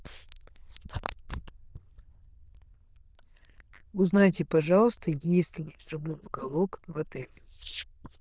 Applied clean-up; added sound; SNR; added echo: neural diffusion model UNIVERSE++.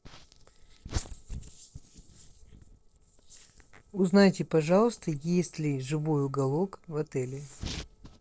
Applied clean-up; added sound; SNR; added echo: neural separator model SepFormer DNS4.